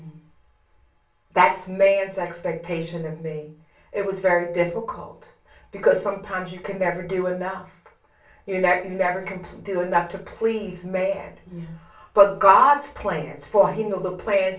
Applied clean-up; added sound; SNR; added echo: none; none; none; reverberation time 0.3 s.